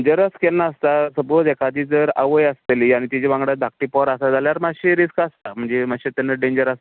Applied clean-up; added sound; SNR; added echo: none; none; none; none.